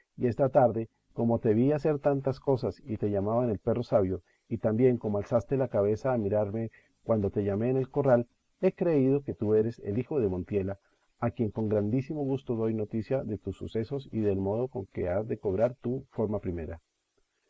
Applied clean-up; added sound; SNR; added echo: neural mask model Resemble Enhance denoiser.